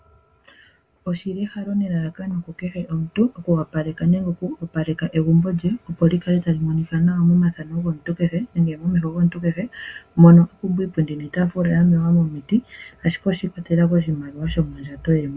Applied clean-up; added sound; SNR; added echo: none; none; none; none.